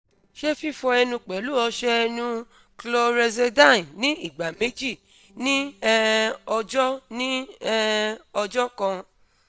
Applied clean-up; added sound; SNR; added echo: neural separator model SepFormer DNS4.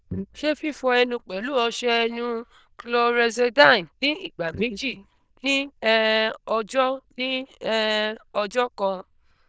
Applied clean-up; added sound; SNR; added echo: neural diffusion model UNIVERSE++.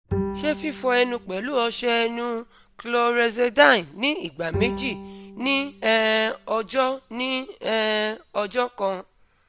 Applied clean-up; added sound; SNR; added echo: none; Bowed string instrument; 11 dB; none.